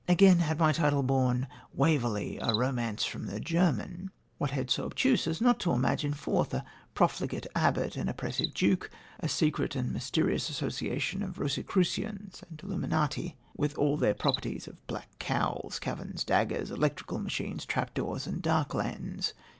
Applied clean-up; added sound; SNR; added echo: none; Cricket; 19 dB; none.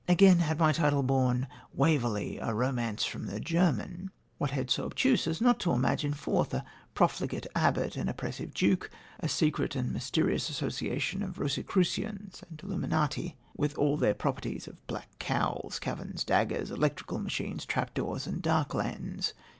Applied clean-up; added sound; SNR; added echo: none; none; none; none.